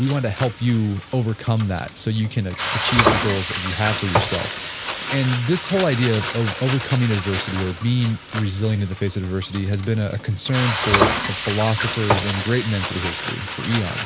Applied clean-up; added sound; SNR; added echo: none; Frying (food); 4 dB; none.